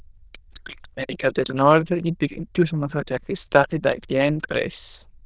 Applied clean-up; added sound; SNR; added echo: neural diffusion model UNIVERSE++.